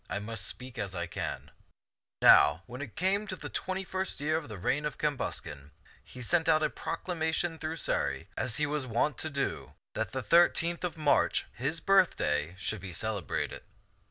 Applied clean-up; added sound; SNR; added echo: none; none; none; none.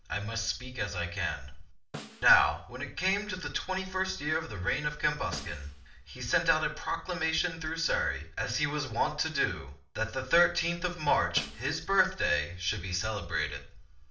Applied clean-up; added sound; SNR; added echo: none; Snare drum; 19 dB; reverberation time 0.4 s.